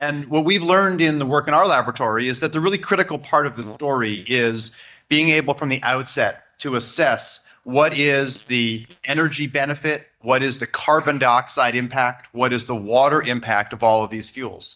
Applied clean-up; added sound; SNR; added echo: neural mask model DeepFilterNet 3.